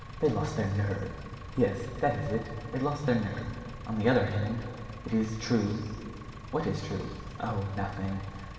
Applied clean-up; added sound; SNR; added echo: none; Engine; 14 dB; reverberation time 2.1 s.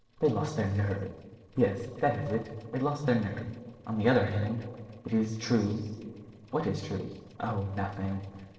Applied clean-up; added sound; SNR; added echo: neural separator model SepFormer DNS4.